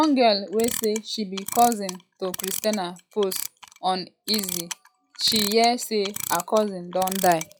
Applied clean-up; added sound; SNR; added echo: classical method log-MMSE.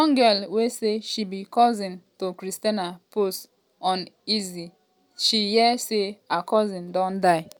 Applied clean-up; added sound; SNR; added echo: none; none; none; none.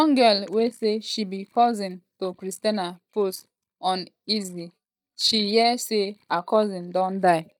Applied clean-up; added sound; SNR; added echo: neural mask model DeepFilterNet 3.